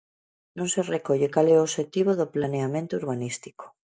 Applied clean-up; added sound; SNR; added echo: none; none; none; none.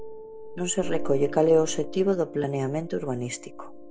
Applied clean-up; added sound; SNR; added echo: none; Piano; 7 dB; none.